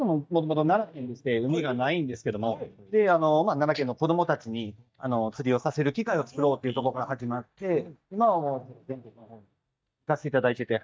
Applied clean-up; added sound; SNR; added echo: neural mask model DeepFilterNet 3.